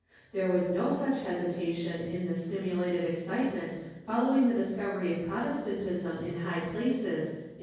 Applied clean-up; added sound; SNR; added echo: none; none; none; reverberation time 1.3 s.